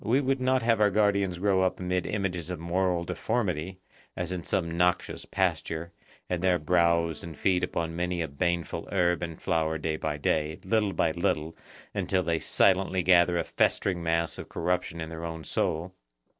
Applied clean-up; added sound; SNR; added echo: neural separator model SepFormer DNS4.